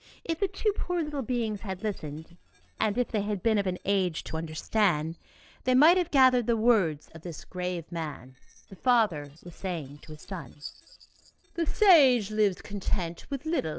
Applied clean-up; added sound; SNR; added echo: neural separator model SepFormer DNS4.